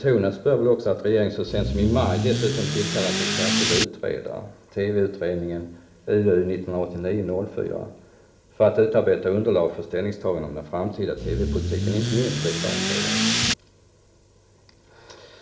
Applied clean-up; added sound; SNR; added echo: none; Accelerating, revving, vroom / Car; -1 dB; reverberation time 0.6 s.